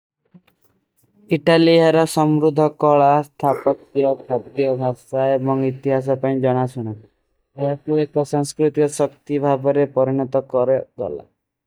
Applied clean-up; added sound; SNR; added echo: neural mask model DeepFilterNet 3.